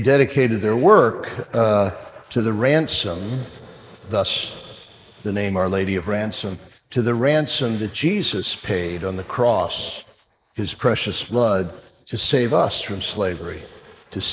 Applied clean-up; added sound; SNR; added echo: neural mask model Resemble Enhance denoiser.